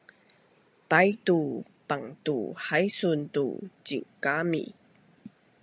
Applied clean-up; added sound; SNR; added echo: none; none; none; none.